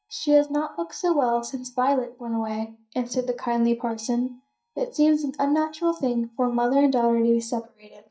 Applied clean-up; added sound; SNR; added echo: neural mask model DeepFilterNet 3.